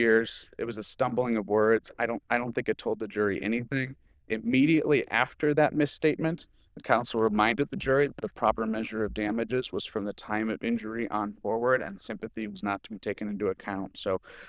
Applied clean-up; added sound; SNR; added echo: neural diffusion model UNIVERSE++.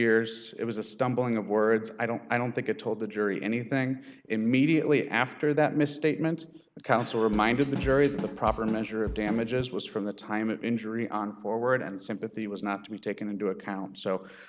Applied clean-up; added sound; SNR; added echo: none; Drum kit; 9 dB; none.